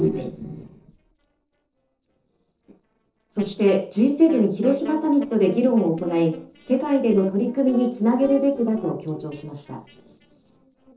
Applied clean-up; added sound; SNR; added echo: neural separator model SepFormer DNS4.